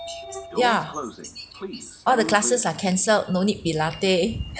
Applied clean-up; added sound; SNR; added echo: none; Sliding door; 13 dB; none.